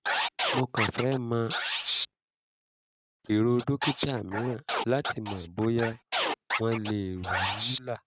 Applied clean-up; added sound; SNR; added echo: neural mask model RNNoise.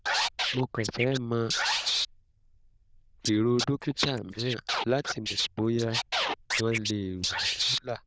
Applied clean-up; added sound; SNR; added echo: neural diffusion model UNIVERSE++.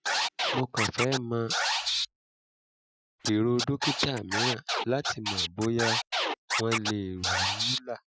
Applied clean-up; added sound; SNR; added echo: classical method Wiener filter.